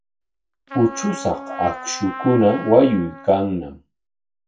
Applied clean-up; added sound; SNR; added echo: none; Trumpet; 14 dB; reverberation time 0.2 s.